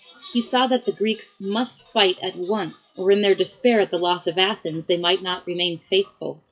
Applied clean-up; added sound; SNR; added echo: classical method WPE with log-MMSE.